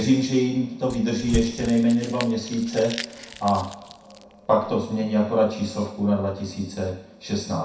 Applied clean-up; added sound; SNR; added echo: none; Crumpling, crinkling / Crushing; 12 dB; reverberation time 0.6 s.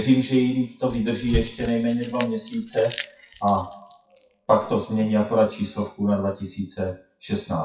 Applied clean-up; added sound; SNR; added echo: classical method WPE with log-MMSE.